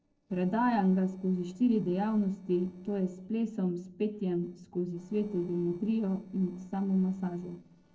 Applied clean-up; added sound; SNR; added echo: neural separator model SepFormer DNS4.